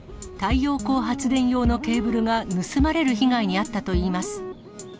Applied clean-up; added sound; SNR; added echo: none; none; none; none.